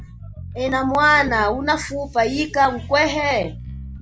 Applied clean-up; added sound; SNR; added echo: none; Bass guitar; 14 dB; none.